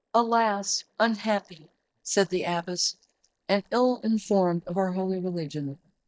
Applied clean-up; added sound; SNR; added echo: neural mask model DeepFilterNet 3.